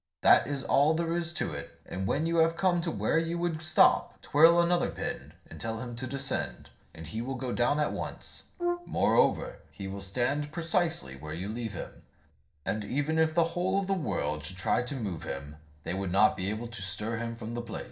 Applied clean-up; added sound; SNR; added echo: neural separator model SepFormer DNS4.